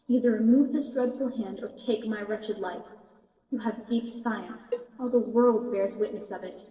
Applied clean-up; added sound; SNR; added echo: neural separator model SepFormer DNS4.